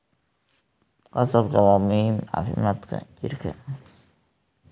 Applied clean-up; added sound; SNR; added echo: none; none; none; none.